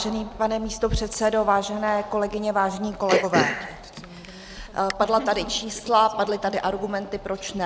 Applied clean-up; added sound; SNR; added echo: none; Cough; 5 dB; none.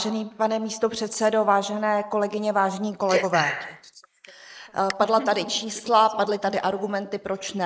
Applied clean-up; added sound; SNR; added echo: neural mask model Resemble Enhance denoiser.